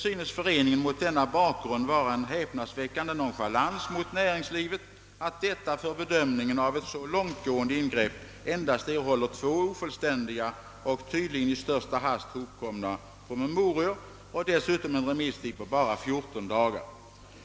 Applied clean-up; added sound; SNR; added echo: none; none; none; none.